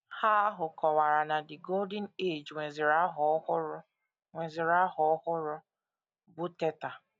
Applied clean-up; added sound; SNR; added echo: none; none; none; none.